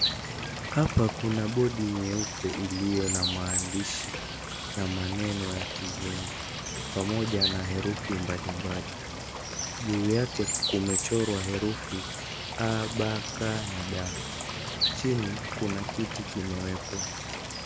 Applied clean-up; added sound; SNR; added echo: none; Water / Bird; 2 dB; none.